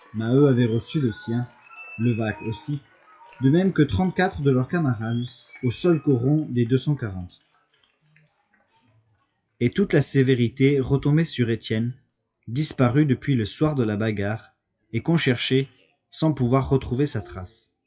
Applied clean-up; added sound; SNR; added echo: classical method WPE with log-MMSE.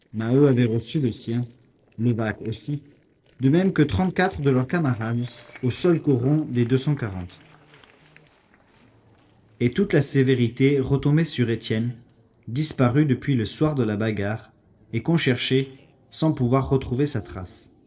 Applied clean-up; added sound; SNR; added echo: neural separator model SepFormer DNS4.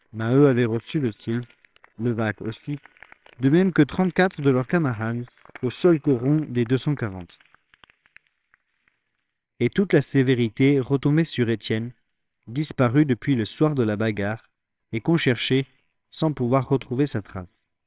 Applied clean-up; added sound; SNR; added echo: neural separator model SepFormer WHAMR!.